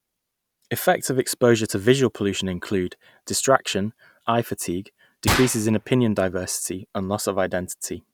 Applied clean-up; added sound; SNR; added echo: none; Gunshot, gunfire; 8 dB; none.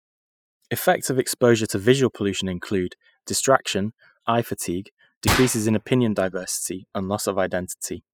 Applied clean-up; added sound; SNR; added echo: classical method spectral subtraction.